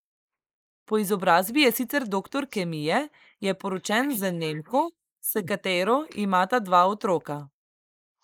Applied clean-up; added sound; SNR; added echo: neural mask model Resemble Enhance denoiser.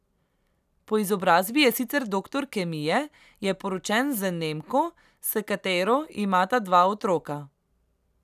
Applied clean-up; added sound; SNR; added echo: none; none; none; none.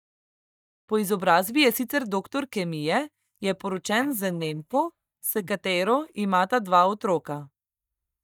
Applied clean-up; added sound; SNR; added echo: neural mask model DeepFilterNet 3.